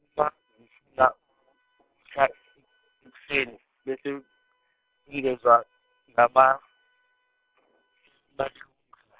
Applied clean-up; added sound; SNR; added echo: neural separator model SepFormer WHAM!.